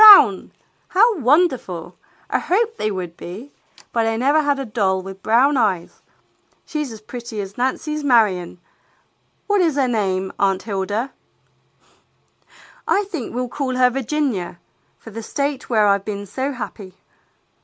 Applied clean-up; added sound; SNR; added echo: none; none; none; none.